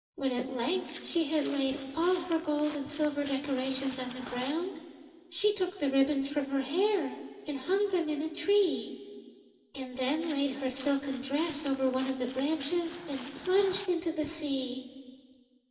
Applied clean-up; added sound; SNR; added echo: none; Walk, footsteps; 17 dB; reverberation time 1.8 s.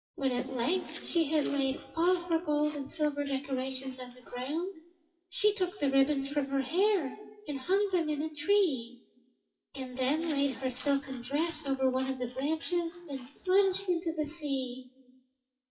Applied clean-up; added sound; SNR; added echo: classical method WPE with log-MMSE.